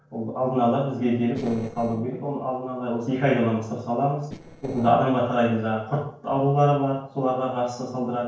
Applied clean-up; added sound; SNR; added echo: neural separator model SepFormer DNS4.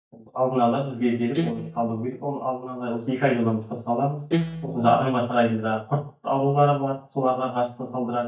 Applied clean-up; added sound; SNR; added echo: neural mask model DeepFilterNet 3.